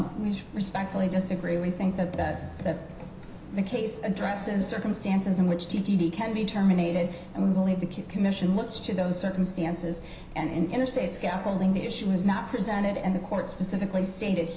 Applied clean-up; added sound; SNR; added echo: none; Train; 17 dB; reverberation time 0.5 s.